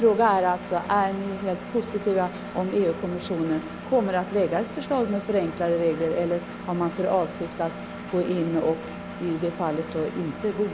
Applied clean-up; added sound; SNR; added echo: none; Engine; 11 dB; none.